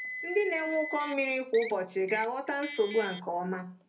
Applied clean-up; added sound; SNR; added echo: none; Car; 11 dB; reverberation time 0.3 s.